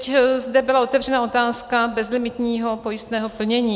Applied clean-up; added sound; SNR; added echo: none; none; none; none.